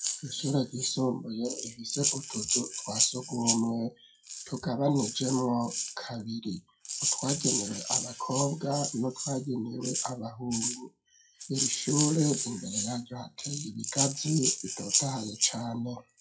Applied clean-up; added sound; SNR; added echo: classical method WPE with log-MMSE.